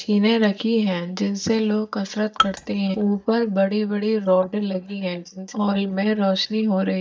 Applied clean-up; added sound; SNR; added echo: neural mask model DeepFilterNet 3.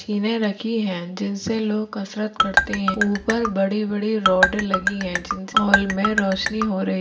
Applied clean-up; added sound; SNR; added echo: none; Marimba, xylophone; -1 dB; reverberation time 0.5 s.